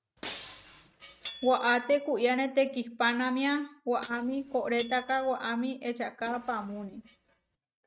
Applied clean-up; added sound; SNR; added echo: neural mask model RNNoise.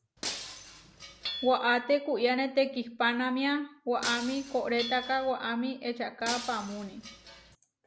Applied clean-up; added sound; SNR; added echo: none; Shatter + Hammer / Chink, clink; 11 dB; none.